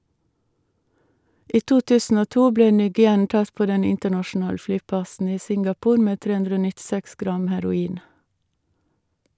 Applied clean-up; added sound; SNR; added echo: none; none; none; none.